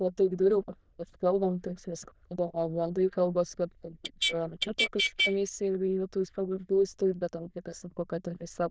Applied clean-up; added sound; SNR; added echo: neural diffusion model UNIVERSE++.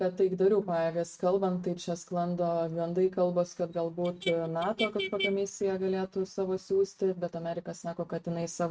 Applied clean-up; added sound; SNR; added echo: neural mask model RNNoise.